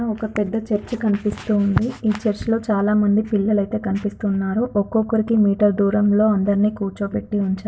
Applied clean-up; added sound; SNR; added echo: none; none; none; none.